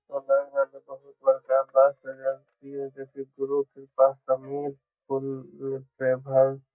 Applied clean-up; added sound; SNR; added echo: neural mask model DeepFilterNet 3.